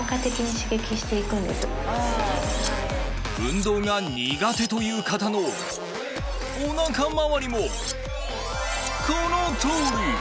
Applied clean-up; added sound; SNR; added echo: none; Cutlery, silverware; 14 dB; none.